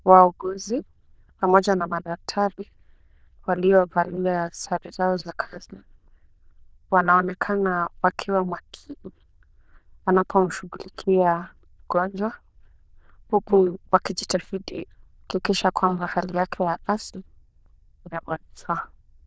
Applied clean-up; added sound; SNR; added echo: neural diffusion model UNIVERSE++.